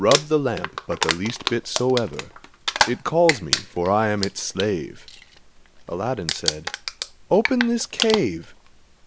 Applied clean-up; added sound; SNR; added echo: none; Crumpling, crinkling; 5 dB; none.